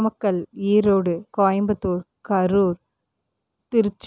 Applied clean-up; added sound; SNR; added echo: none; none; none; none.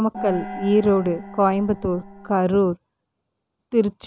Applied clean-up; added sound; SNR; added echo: none; Gong; 12 dB; none.